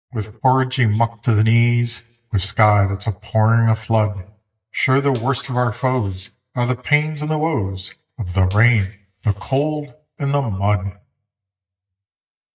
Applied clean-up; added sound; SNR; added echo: neural mask model DeepFilterNet 3.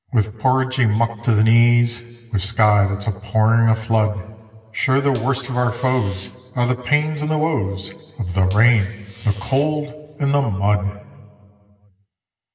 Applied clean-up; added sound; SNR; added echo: none; Buzz; 19 dB; reverberation time 2.4 s.